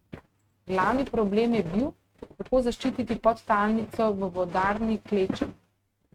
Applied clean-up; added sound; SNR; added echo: neural mask model RNNoise.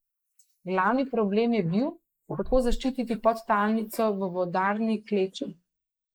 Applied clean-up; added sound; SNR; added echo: neural mask model Resemble Enhance denoiser.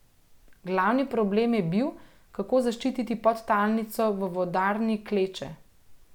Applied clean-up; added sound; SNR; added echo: none; none; none; none.